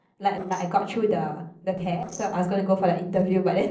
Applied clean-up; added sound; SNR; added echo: neural separator model SepFormer DNS4.